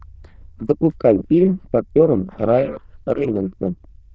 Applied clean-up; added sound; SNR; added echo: neural diffusion model UNIVERSE++.